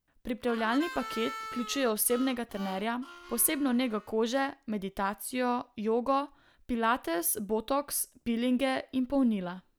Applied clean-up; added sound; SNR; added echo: none; Harmonica; 13 dB; none.